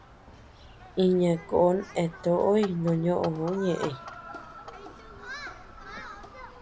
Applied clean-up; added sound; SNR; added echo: none; Human group actions + Clock; 15 dB; none.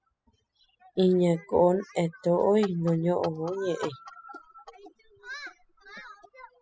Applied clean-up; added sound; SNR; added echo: classical method spectral subtraction.